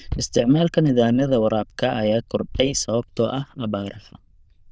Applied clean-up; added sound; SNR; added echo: neural diffusion model UNIVERSE++.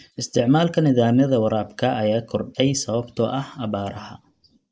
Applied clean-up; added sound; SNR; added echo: neural mask model Resemble Enhance denoiser.